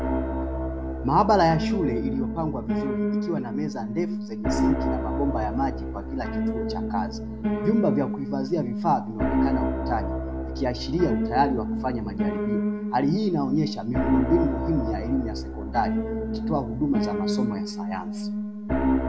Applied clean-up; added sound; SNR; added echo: none; Piano; -1 dB; none.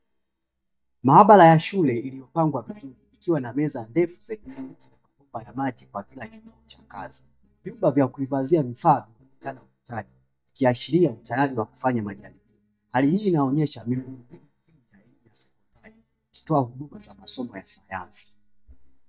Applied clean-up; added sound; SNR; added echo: neural mask model DeepFilterNet 3.